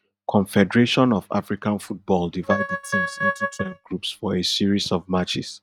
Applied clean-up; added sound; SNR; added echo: neural mask model RNNoise.